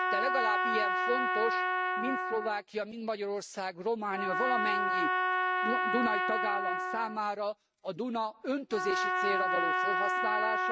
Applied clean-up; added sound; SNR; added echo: neural mask model RNNoise.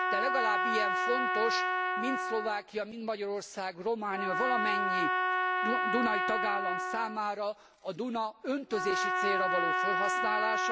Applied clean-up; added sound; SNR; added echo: none; Trumpet; -3 dB; none.